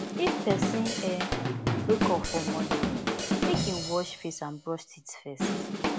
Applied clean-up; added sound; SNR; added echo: none; Drum / Drum kit; -3 dB; none.